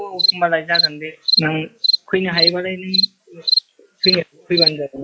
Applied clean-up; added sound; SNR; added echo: classical method log-MMSE.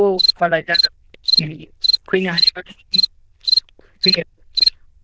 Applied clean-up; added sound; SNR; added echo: neural diffusion model UNIVERSE++.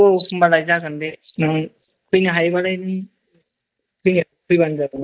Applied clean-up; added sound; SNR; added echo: neural mask model DeepFilterNet 3.